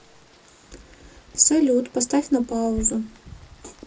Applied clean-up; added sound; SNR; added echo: none; Rain; 19 dB; reverberation time 0.2 s.